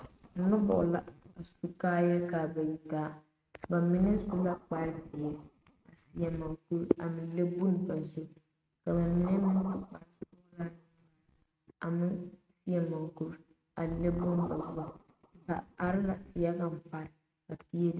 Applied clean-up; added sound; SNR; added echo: neural mask model RNNoise.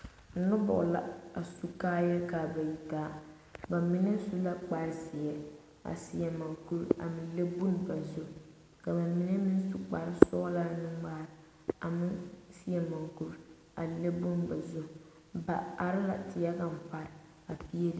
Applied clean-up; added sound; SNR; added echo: none; none; none; none.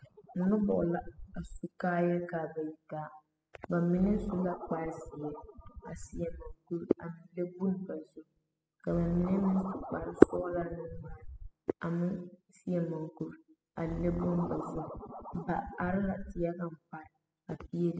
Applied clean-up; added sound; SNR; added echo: classical method spectral subtraction.